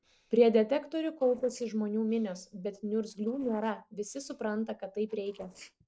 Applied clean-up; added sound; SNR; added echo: neural separator model SepFormer DNS4.